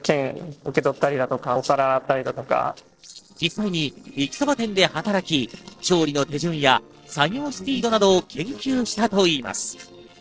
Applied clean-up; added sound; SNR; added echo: neural separator model SepFormer DNS4.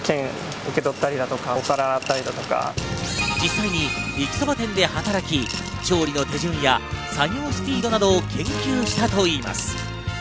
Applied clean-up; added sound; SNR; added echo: none; Coin (dropping) / Glass; 17 dB; none.